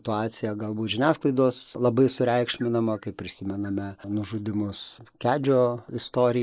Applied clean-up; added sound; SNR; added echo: neural mask model Resemble Enhance denoiser.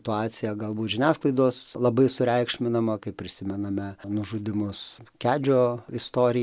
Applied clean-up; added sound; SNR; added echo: none; none; none; none.